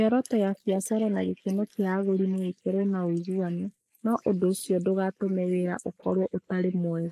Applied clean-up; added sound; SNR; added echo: neural mask model Resemble Enhance denoiser.